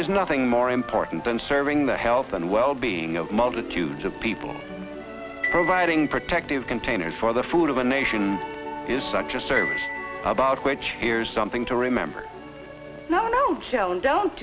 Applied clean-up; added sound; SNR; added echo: none; Glockenspiel; 12 dB; none.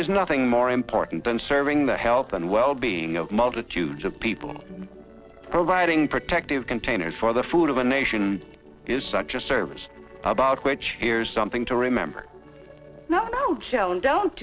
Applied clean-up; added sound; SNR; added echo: neural separator model SepFormer DNS4.